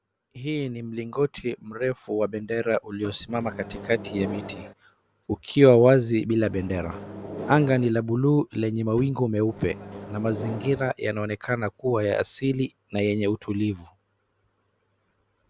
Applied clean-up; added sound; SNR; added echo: none; Microwave oven; 12 dB; none.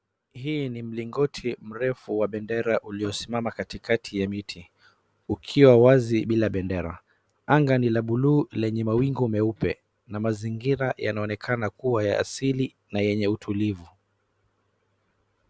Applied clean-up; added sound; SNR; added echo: none; none; none; none.